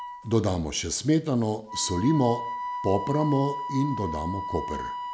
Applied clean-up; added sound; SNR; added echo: none; Wind instrument, woodwind instrument; 8 dB; none.